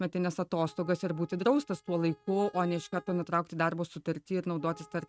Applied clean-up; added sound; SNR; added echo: neural mask model RNNoise.